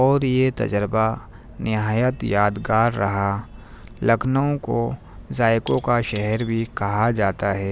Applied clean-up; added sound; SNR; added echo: none; Shatter / Crushing; 18 dB; none.